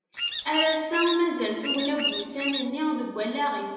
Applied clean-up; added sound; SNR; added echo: none; Bird vocalization, bird call, bird song; 4 dB; reverberation time 0.8 s.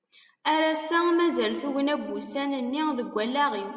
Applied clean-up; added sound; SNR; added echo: none; none; none; none.